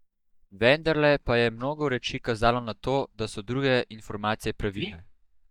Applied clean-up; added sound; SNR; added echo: neural mask model DeepFilterNet 3.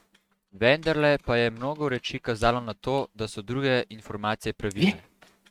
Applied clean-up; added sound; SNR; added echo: neural mask model RNNoise.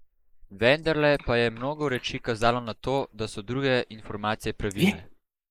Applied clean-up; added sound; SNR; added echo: neural mask model Resemble Enhance denoiser.